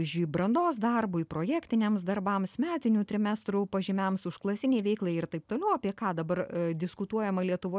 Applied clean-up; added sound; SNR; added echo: none; none; none; none.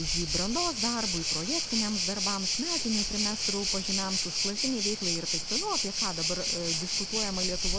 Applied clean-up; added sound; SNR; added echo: none; Waves, surf; -4 dB; none.